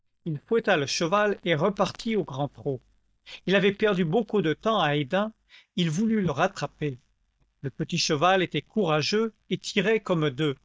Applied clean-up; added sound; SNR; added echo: neural mask model DeepFilterNet 3.